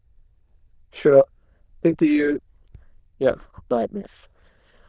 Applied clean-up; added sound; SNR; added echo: neural diffusion model UNIVERSE++.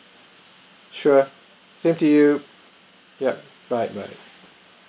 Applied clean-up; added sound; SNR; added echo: none; none; none; none.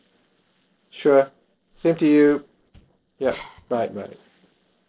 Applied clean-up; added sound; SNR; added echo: neural separator model SepFormer DNS4.